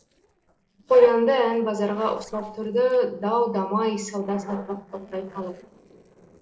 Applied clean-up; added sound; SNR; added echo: neural separator model SepFormer DNS4.